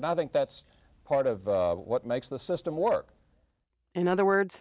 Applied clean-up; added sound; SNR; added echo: none; none; none; none.